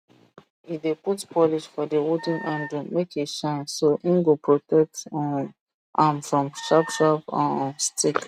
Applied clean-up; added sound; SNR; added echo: none; Wind instrument, woodwind instrument; 15 dB; none.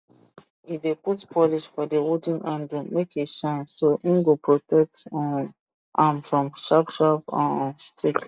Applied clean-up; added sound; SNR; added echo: neural mask model Resemble Enhance denoiser.